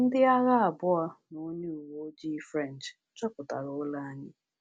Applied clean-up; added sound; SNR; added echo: none; none; none; none.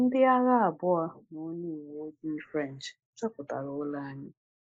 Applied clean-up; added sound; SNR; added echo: neural mask model Resemble Enhance denoiser.